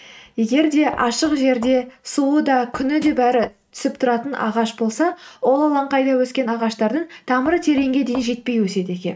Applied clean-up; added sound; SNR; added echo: neural mask model RNNoise.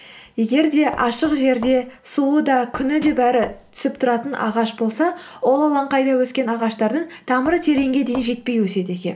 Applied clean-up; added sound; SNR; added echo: none; Snare drum + Knock; 17 dB; none.